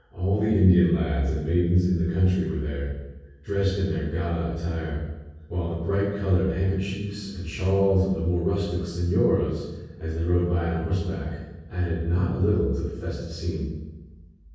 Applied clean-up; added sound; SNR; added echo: none; none; none; reverberation time 1.3 s.